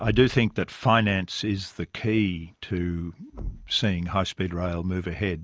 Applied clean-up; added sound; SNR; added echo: none; Thump, thud; 18 dB; none.